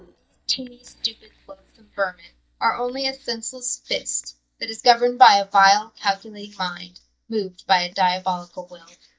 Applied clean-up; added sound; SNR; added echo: neural mask model DeepFilterNet 3.